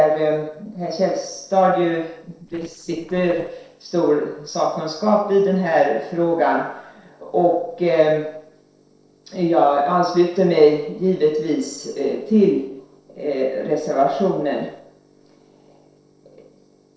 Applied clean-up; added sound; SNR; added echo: neural separator model SepFormer DNS4.